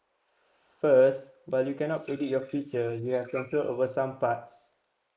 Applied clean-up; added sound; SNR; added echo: neural mask model Resemble Enhance denoiser.